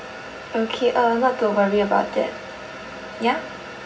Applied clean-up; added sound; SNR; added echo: none; none; none; reverberation time 0.4 s.